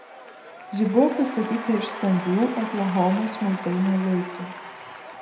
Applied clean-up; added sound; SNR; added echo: none; Applause / Crowd / Cheering; 12 dB; reverberation time 0.8 s.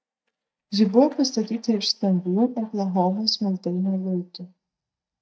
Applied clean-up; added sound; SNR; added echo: neural mask model DeepFilterNet 3.